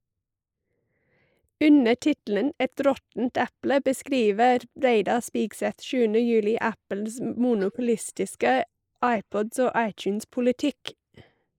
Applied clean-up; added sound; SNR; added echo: neural mask model Resemble Enhance denoiser.